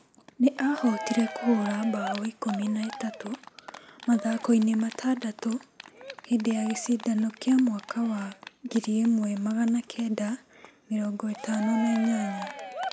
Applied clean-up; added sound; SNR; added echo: none; Cheering; 13 dB; none.